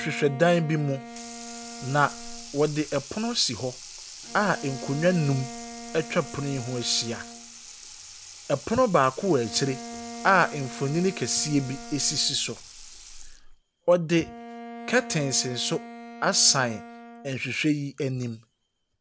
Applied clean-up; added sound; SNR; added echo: none; Bowed string instrument + Sink (filling or washing) / Water tap, faucet; 13 dB; none.